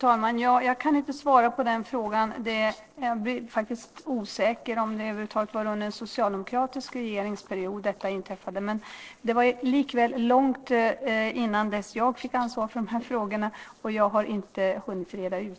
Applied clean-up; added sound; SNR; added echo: neural separator model SepFormer DNS4.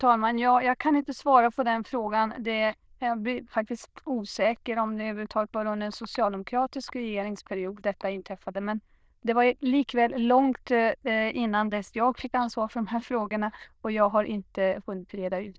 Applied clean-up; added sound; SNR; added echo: neural diffusion model UNIVERSE++.